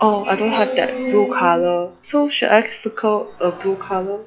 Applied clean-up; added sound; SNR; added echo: classical method log-MMSE.